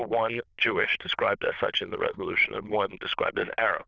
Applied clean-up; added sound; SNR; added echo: neural diffusion model UNIVERSE++.